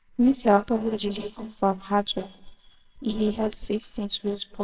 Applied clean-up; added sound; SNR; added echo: neural separator model SepFormer WHAMR!.